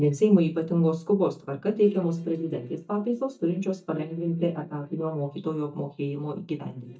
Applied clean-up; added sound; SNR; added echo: neural mask model DeepFilterNet 3.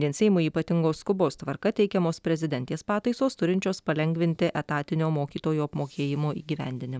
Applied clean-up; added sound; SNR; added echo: none; none; none; none.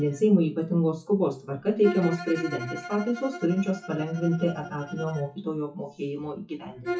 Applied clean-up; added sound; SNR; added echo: classical method WPE with log-MMSE.